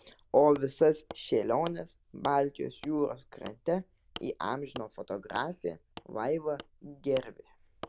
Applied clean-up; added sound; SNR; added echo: neural diffusion model UNIVERSE++.